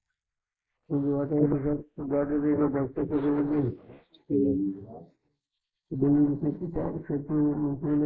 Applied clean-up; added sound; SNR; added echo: neural mask model Resemble Enhance denoiser.